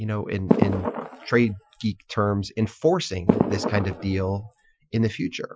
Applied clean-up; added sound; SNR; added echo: classical method Wiener filter.